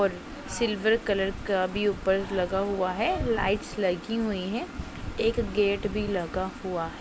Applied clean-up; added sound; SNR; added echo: none; Brass instrument; 17 dB; none.